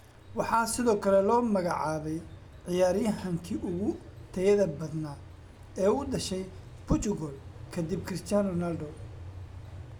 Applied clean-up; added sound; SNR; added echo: none; none; none; none.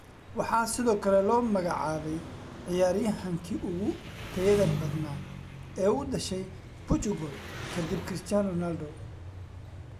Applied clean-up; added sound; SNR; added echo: none; Engine; 11 dB; none.